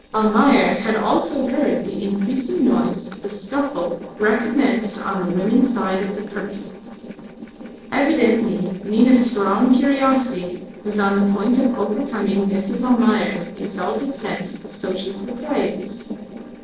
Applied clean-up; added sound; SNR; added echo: neural separator model SepFormer DNS4.